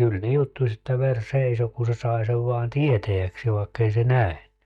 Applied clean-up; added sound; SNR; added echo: neural mask model DeepFilterNet 3.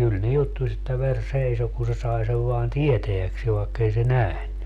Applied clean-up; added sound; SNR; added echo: none; none; none; none.